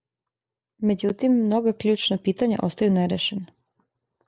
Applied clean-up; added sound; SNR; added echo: none; none; none; none.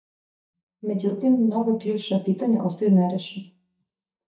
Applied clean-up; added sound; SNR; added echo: neural mask model DeepFilterNet 3.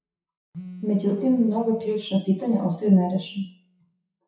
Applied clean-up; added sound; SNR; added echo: classical method WPE with log-MMSE.